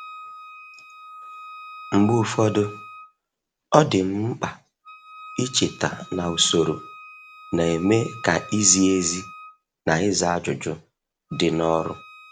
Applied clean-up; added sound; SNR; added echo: none; Wind instrument, woodwind instrument; 18 dB; none.